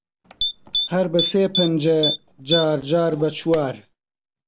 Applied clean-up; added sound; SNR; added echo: none; Typing; 5 dB; none.